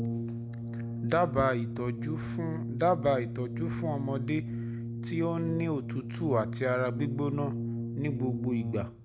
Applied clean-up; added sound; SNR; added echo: none; Brass instrument; 3 dB; none.